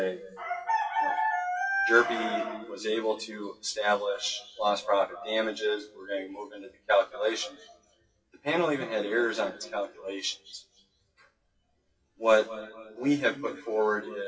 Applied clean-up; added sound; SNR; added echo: classical method WPE with log-MMSE.